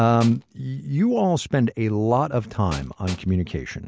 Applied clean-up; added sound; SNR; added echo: none; Tools; 17 dB; none.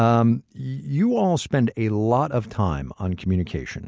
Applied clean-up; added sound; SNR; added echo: none; none; none; none.